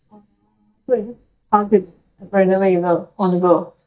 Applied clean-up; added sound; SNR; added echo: neural mask model DeepFilterNet 3.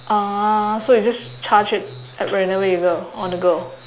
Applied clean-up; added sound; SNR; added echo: none; none; none; none.